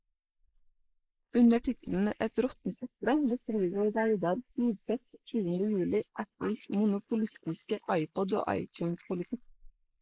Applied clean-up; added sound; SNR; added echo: neural mask model Resemble Enhance denoiser.